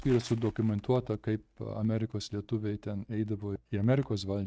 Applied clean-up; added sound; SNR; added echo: neural mask model RNNoise.